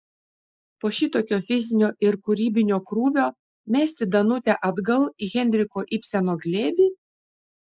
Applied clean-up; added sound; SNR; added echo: neural mask model Resemble Enhance denoiser.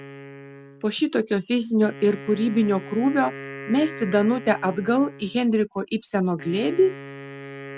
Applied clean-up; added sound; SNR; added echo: none; Wind instrument, woodwind instrument; 16 dB; none.